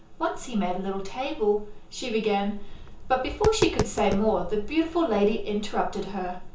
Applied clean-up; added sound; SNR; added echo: none; Tap; 8 dB; reverberation time 0.6 s.